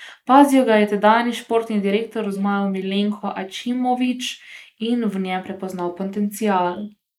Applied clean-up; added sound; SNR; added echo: neural mask model Resemble Enhance denoiser.